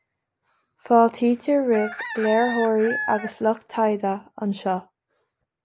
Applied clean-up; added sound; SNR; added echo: none; Chicken, rooster; 10 dB; none.